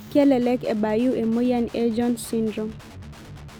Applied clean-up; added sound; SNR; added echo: none; Guitar; 18 dB; none.